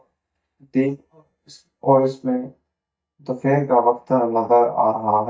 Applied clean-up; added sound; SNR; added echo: neural mask model DeepFilterNet 3.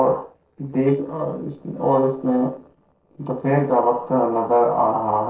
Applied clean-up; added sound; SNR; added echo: neural separator model SepFormer DNS4.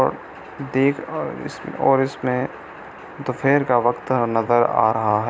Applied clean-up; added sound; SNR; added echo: none; none; none; none.